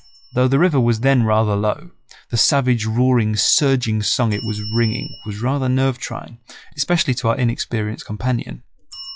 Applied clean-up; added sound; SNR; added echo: classical method log-MMSE.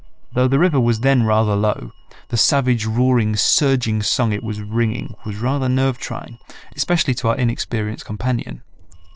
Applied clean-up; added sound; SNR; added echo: neural separator model SepFormer DNS4.